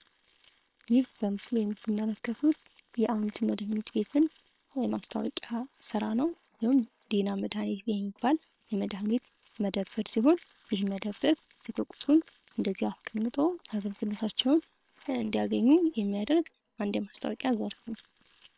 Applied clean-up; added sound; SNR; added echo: neural separator model SepFormer WHAM!.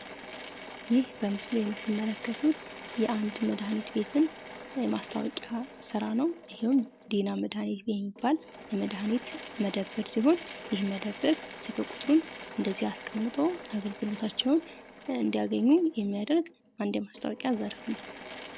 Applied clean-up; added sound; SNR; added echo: none; Drill / Mechanisms; 15 dB; none.